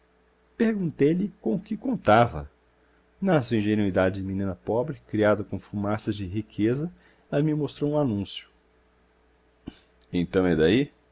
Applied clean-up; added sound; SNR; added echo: none; none; none; none.